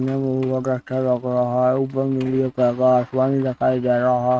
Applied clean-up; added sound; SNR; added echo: neural mask model RNNoise.